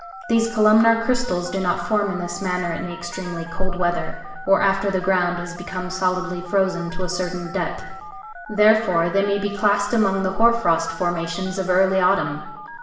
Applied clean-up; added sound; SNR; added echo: none; Telephone; 16 dB; reverberation time 1.0 s.